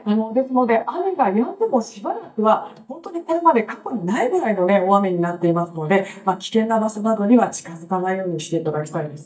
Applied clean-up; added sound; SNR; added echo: neural mask model DeepFilterNet 3.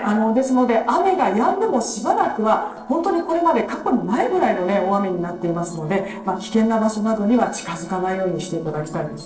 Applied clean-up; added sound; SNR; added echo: neural separator model SepFormer DNS4.